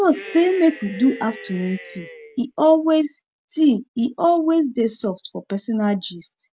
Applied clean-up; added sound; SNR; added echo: none; Cheering; 16 dB; none.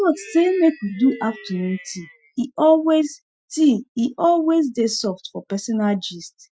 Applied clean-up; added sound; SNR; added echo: classical method Wiener filter.